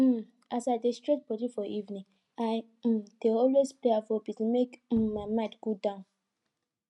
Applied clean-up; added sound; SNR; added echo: neural mask model RNNoise.